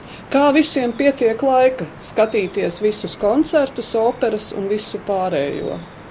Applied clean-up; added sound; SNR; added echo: none; Drip; 19 dB; none.